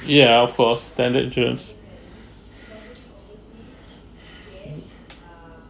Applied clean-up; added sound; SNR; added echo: none; none; none; none.